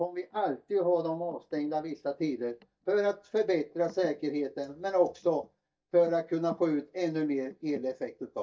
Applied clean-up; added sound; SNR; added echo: neural mask model DeepFilterNet 3.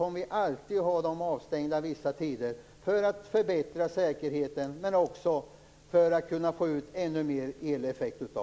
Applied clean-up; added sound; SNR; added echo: none; none; none; none.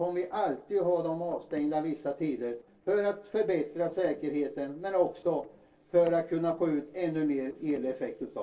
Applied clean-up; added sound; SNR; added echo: neural separator model SepFormer DNS4.